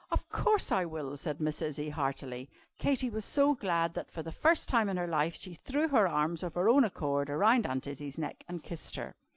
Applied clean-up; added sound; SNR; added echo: none; none; none; none.